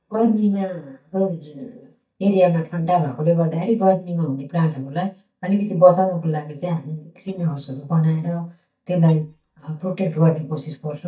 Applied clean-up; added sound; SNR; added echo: neural mask model DeepFilterNet 3.